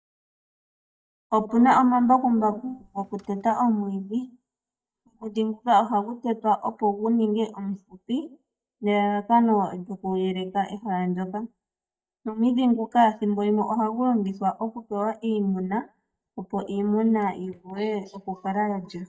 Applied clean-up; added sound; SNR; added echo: neural mask model DeepFilterNet 3.